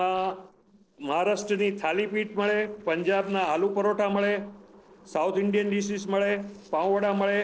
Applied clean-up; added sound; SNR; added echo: neural separator model SepFormer DNS4.